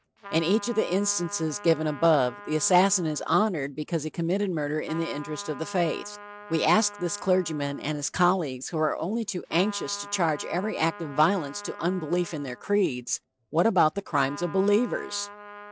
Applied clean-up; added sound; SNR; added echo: none; Trumpet; 17 dB; none.